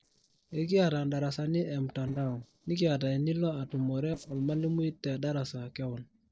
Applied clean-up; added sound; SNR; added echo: neural separator model SepFormer DNS4.